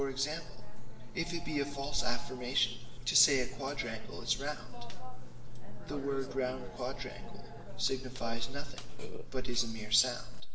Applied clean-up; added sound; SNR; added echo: none; Burping, eructation; 17 dB; reverberation time 0.8 s.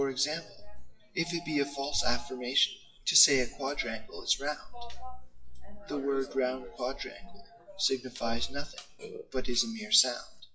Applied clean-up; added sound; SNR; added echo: classical method WPE with log-MMSE.